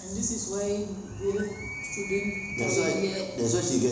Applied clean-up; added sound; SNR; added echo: none; Animal; 10 dB; reverberation time 1.0 s.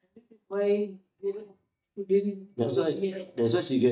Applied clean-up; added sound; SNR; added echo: neural mask model DeepFilterNet 3.